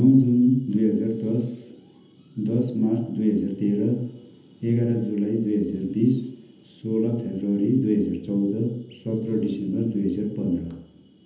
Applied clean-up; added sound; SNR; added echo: none; none; none; reverberation time 0.9 s.